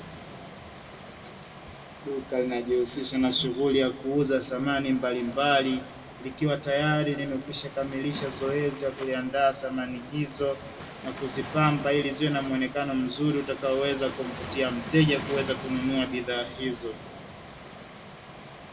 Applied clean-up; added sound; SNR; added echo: none; Waves, surf; 13 dB; reverberation time 1.2 s.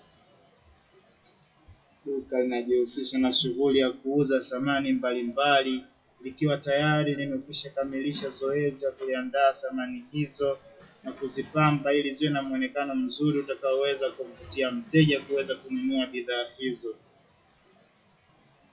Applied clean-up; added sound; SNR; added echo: classical method WPE with log-MMSE.